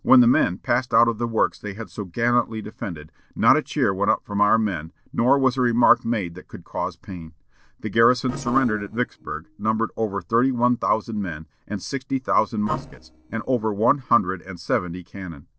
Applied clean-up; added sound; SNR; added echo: neural separator model SepFormer DNS4.